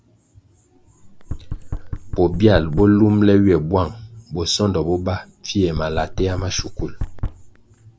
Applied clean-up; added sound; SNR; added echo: none; Knock; 9 dB; none.